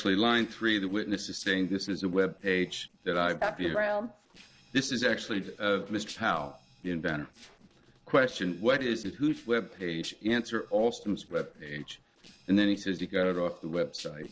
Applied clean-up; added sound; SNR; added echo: neural separator model SepFormer DNS4.